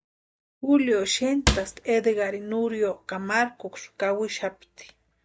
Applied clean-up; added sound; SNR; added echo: none; Cupboard open or close / Drawer open or close; 1 dB; none.